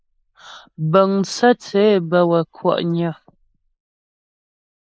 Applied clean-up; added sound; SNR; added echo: neural mask model Resemble Enhance denoiser.